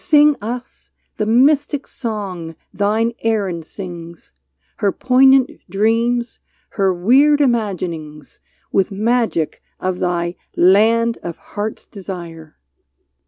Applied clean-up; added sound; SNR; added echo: none; none; none; none.